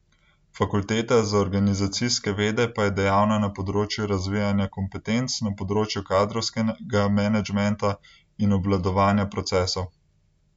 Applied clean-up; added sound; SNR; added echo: none; none; none; none.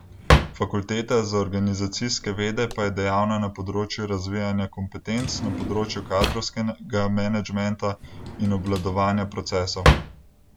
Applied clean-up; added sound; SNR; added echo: none; Drawer open or close; 3 dB; none.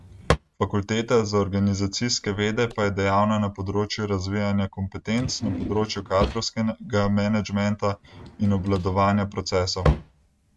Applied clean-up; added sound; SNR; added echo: neural mask model RNNoise.